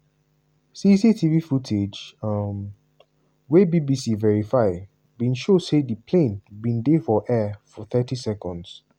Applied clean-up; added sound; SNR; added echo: none; none; none; none.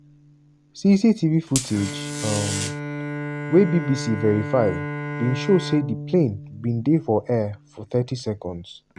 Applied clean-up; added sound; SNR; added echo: none; Bowed string instrument + Buzz; 9 dB; none.